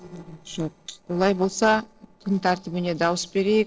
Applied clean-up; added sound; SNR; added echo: neural separator model SepFormer DNS4.